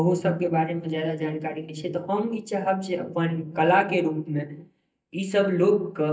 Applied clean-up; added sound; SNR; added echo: neural mask model DeepFilterNet 3.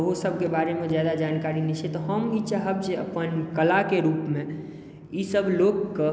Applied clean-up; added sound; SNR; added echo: none; none; none; none.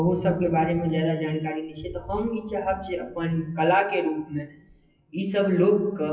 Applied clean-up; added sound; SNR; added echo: classical method WPE with log-MMSE.